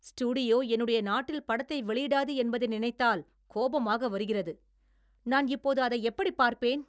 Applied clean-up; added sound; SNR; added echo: none; none; none; none.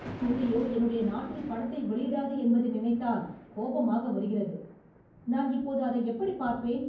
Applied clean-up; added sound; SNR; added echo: none; Thunder; 17 dB; reverberation time 0.9 s.